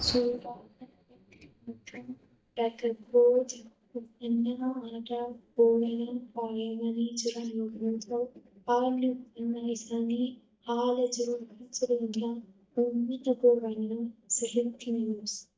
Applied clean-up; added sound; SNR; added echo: neural mask model DeepFilterNet 3.